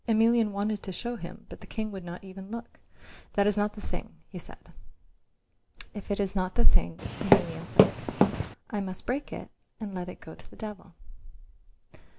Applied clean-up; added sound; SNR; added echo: none; Walk, footsteps; -2 dB; none.